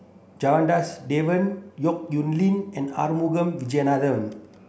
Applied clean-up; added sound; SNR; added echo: none; none; none; none.